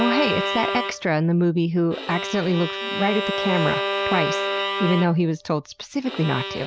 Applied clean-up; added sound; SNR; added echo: none; Bowed string instrument; 4 dB; none.